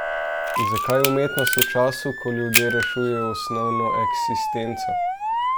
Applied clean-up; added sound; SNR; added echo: none; Camera + Motor vehicle (road) / Siren; -1 dB; none.